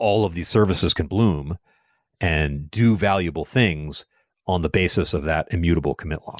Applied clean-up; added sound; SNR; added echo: none; none; none; none.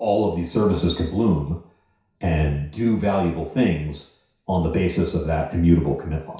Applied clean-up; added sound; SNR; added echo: none; none; none; reverberation time 0.6 s.